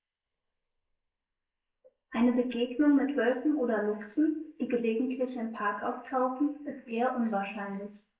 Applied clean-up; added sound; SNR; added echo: neural mask model Resemble Enhance denoiser.